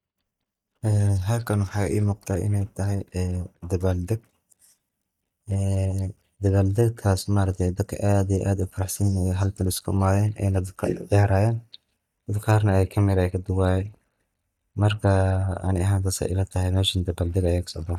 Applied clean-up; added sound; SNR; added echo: neural mask model DeepFilterNet 3.